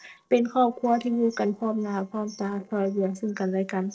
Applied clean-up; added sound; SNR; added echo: neural separator model SepFormer DNS4.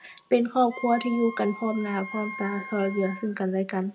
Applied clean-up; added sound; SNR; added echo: none; Wind instrument, woodwind instrument; 14 dB; reverberation time 0.3 s.